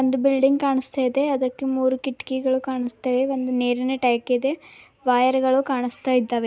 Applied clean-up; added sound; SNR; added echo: none; none; none; none.